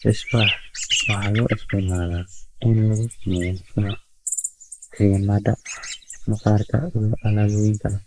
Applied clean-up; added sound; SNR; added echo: neural mask model Resemble Enhance denoiser.